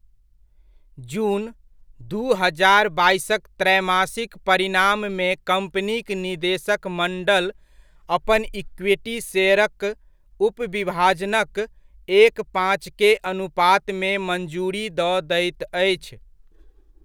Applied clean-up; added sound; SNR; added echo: none; none; none; none.